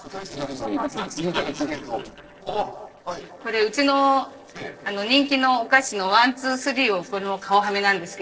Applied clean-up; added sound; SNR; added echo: neural separator model SepFormer DNS4.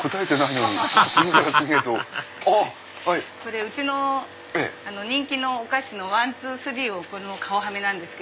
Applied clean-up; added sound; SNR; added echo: none; none; none; none.